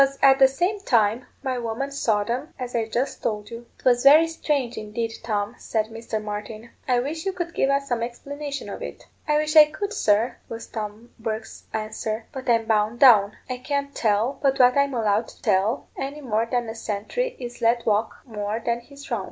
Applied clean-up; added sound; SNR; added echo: none; none; none; none.